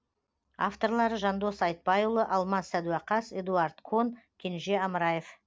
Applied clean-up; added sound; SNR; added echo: none; none; none; none.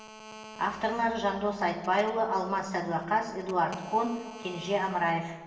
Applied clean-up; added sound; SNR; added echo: none; Telephone; 19 dB; reverberation time 1.2 s.